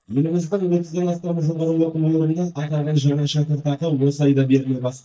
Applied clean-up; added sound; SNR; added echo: neural mask model DeepFilterNet 3.